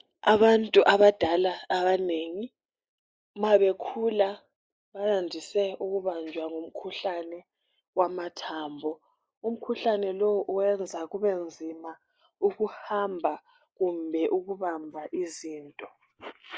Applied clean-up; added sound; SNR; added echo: neural mask model Resemble Enhance denoiser.